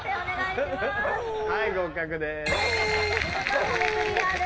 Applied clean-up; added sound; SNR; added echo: none; Dog; 2 dB; reverberation time 2.0 s.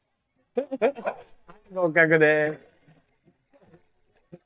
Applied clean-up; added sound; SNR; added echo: neural mask model DeepFilterNet 3.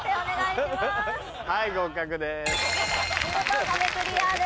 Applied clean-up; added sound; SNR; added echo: none; none; none; none.